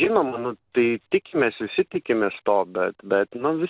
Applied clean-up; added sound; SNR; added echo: none; none; none; none.